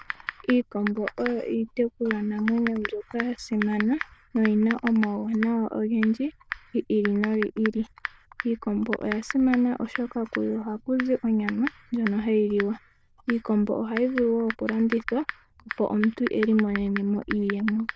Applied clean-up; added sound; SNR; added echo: neural diffusion model UNIVERSE++.